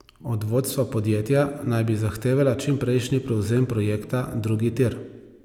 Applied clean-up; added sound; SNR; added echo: none; Bass guitar; 20 dB; none.